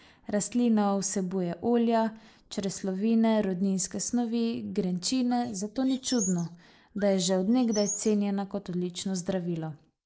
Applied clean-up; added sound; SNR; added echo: neural mask model Resemble Enhance denoiser.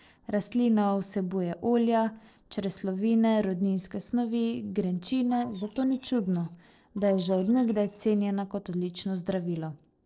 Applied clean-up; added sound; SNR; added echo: neural separator model SepFormer DNS4.